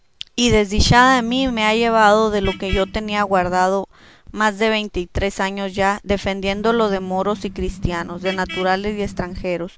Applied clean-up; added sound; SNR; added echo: none; Vehicle horn, car horn, honking; 15 dB; none.